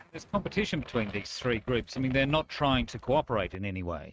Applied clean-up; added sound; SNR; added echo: neural mask model RNNoise.